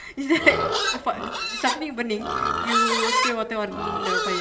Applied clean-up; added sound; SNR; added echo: none; Livestock, farm animals, working animals; -1 dB; reverberation time 1.6 s.